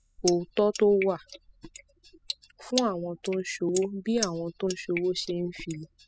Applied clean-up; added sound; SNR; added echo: classical method spectral subtraction.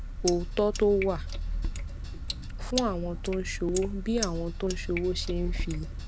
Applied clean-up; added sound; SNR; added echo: none; Sink (filling or washing); 3 dB; none.